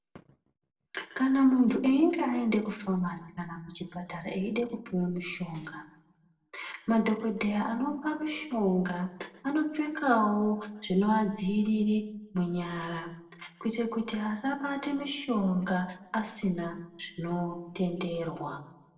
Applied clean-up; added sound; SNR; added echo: neural separator model SepFormer DNS4.